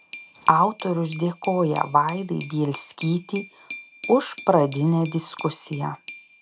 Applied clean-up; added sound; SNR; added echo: none; Glass; 16 dB; none.